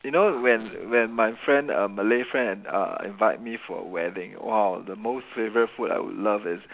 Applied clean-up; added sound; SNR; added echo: none; none; none; none.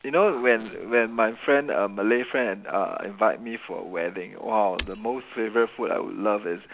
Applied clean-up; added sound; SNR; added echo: none; Shatter; 10 dB; none.